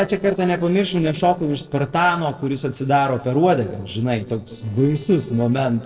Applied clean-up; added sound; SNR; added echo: neural separator model SepFormer DNS4.